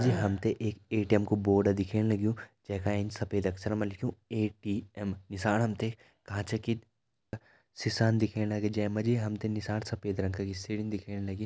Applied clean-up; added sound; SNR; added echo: none; none; none; none.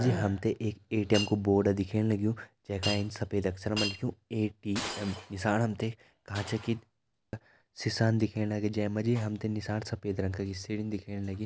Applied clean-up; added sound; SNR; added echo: none; Shatter; 14 dB; none.